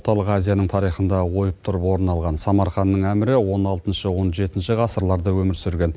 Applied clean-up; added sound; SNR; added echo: none; none; none; none.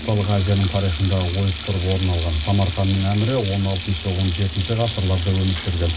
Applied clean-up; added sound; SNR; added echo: none; Sink (filling or washing); 11 dB; reverberation time 0.4 s.